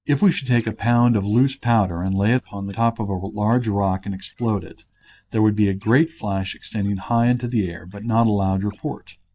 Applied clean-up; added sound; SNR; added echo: neural mask model DeepFilterNet 3.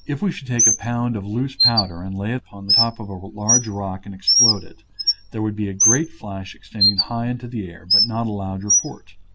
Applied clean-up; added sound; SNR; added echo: none; Bird; -3 dB; none.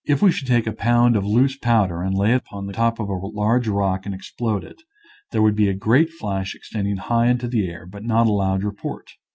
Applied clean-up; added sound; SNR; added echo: none; none; none; none.